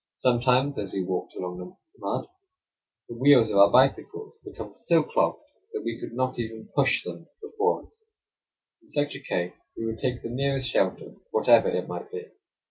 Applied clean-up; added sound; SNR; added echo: none; none; none; none.